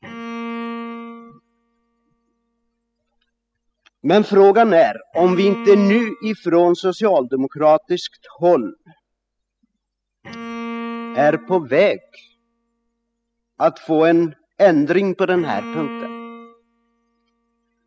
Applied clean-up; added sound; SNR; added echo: classical method spectral subtraction.